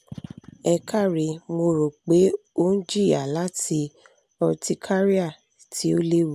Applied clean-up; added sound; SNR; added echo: none; none; none; none.